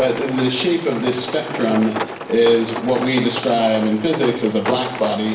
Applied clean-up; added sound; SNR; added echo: none; Rain; 9 dB; reverberation time 0.8 s.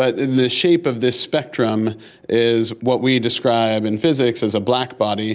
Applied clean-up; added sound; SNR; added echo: none; none; none; none.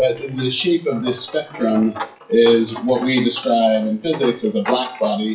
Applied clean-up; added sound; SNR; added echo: classical method WPE with log-MMSE.